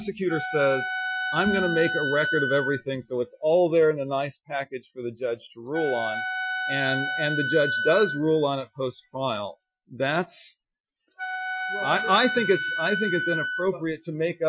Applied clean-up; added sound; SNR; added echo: classical method Wiener filter.